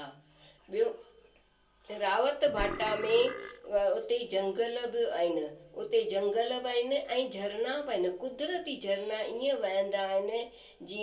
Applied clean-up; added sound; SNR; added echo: none; Burping, eructation; 8 dB; reverberation time 0.3 s.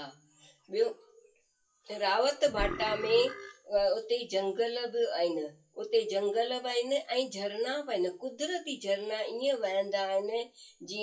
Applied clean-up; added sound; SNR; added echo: classical method WPE with log-MMSE.